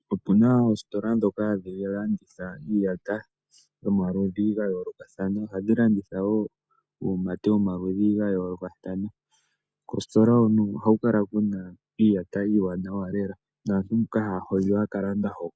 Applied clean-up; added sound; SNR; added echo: none; none; none; none.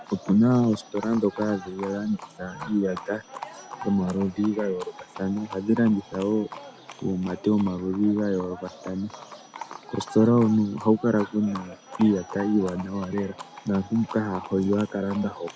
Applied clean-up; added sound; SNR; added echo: none; Livestock, farm animals, working animals; 16 dB; none.